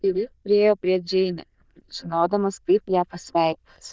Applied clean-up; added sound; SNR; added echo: neural diffusion model UNIVERSE++.